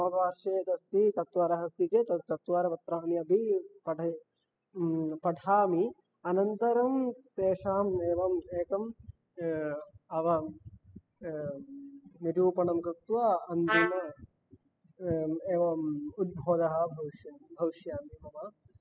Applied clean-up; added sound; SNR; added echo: classical method spectral subtraction.